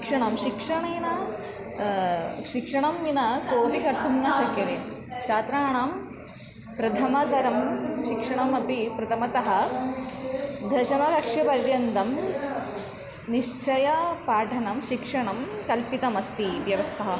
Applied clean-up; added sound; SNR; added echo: none; none; none; none.